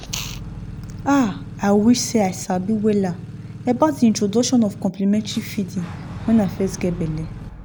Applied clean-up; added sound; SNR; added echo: none; Engine / Truck / Car + Boom; 12 dB; none.